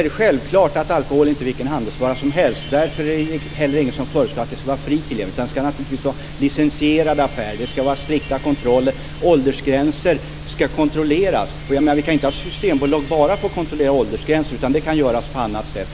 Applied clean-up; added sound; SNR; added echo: none; Chime; 19 dB; none.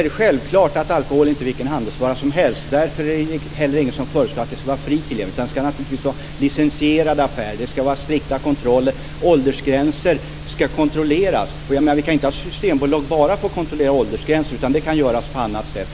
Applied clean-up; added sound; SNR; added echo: none; none; none; none.